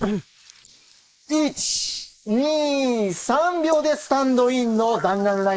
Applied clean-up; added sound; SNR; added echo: neural mask model Resemble Enhance denoiser.